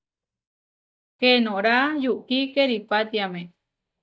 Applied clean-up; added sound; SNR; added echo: neural mask model DeepFilterNet 3.